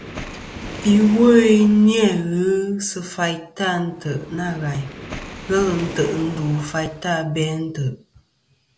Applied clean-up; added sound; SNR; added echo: none; Waves, surf; 16 dB; none.